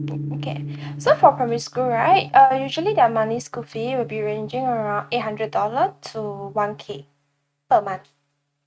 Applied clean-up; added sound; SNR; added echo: neural mask model RNNoise.